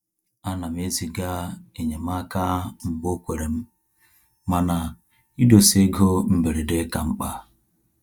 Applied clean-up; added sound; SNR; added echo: neural mask model DeepFilterNet 3.